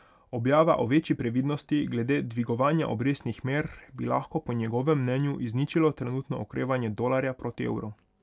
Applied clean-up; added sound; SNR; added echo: none; none; none; none.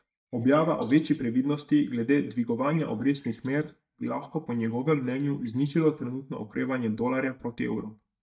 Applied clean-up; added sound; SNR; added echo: neural mask model DeepFilterNet 3.